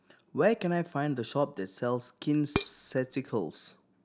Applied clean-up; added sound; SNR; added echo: none; Dishes, pots, and pans; 4 dB; none.